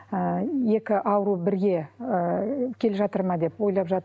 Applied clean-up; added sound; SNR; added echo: none; none; none; none.